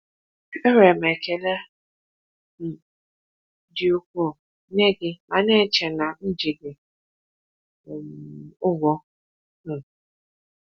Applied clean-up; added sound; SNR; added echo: none; none; none; none.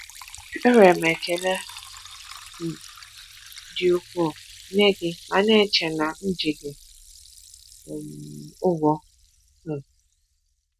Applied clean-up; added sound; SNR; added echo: none; Liquid; 19 dB; none.